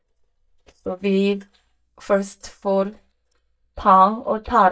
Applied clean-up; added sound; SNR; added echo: neural mask model DeepFilterNet 3.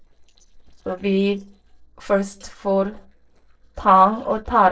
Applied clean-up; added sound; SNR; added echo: neural separator model SepFormer DNS4.